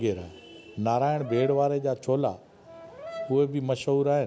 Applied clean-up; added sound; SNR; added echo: none; Brass instrument; 16 dB; none.